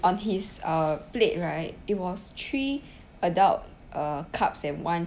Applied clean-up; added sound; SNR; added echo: none; none; none; none.